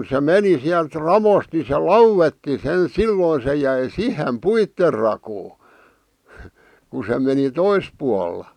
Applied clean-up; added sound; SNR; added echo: none; none; none; none.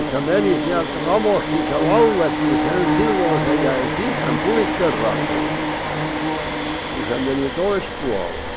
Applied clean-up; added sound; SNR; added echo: none; Buzz / Bird + Domestic sounds, home sounds; -1 dB; none.